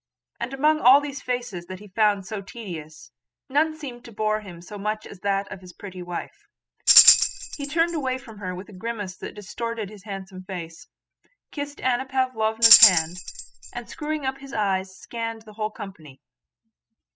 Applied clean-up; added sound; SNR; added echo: classical method spectral subtraction.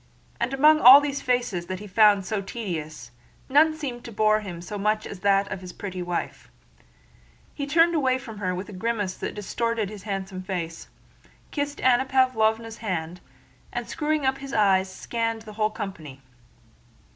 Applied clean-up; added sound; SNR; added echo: none; none; none; none.